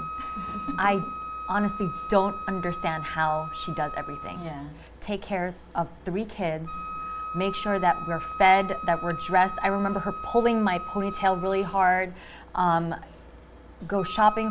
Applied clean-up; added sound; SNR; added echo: none; Wind instrument, woodwind instrument; 10 dB; none.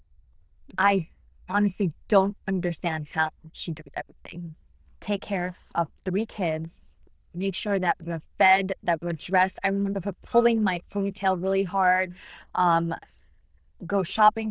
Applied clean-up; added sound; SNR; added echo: neural diffusion model UNIVERSE++.